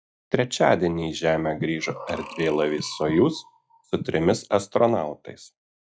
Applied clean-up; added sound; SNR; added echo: classical method log-MMSE.